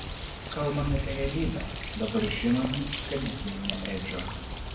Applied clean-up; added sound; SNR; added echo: none; Bird; 2 dB; reverberation time 0.7 s.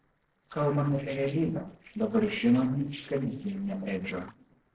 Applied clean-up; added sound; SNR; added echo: neural separator model SepFormer DNS4.